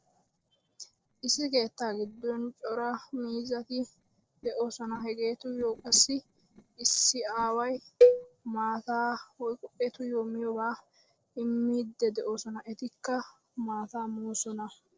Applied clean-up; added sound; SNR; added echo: neural separator model SepFormer DNS4.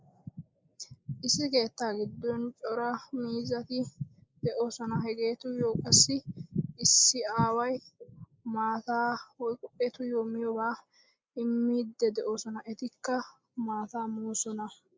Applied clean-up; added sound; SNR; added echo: neural mask model Resemble Enhance denoiser.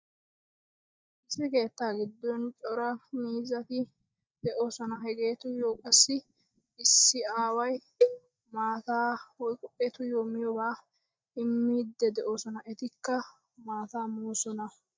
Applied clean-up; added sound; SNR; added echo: neural mask model DeepFilterNet 3.